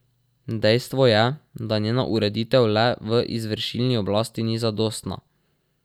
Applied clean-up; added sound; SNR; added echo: none; none; none; none.